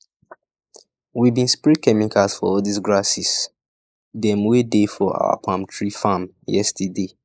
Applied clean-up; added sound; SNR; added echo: neural mask model Resemble Enhance denoiser.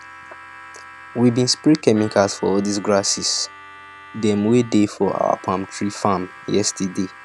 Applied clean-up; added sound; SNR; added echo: none; Harmonica; 20 dB; none.